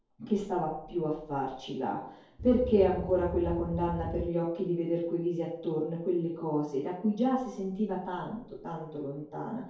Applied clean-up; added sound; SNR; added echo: none; Wind; 7 dB; reverberation time 2.4 s.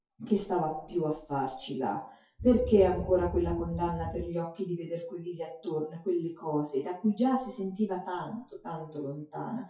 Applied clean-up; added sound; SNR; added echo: classical method WPE with log-MMSE.